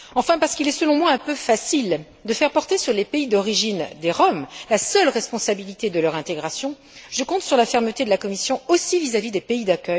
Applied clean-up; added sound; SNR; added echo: none; none; none; none.